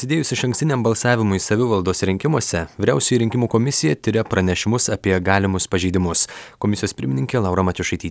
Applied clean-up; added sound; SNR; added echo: none; none; none; none.